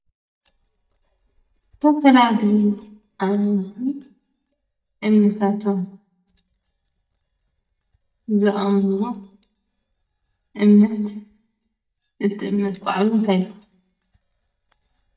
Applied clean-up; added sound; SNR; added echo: neural mask model DeepFilterNet 3.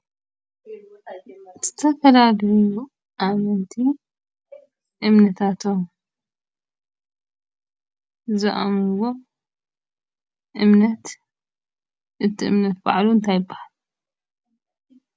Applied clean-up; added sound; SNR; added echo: none; none; none; none.